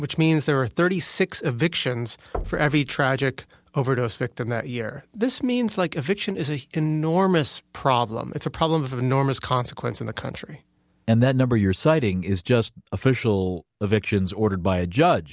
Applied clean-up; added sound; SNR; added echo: none; Knock; 15 dB; none.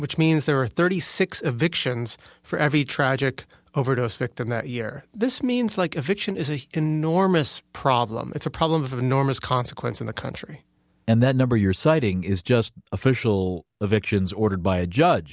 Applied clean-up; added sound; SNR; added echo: none; none; none; none.